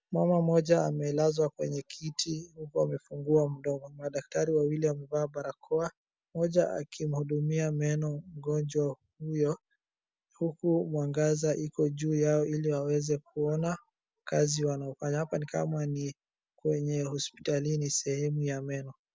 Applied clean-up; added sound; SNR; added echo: none; none; none; none.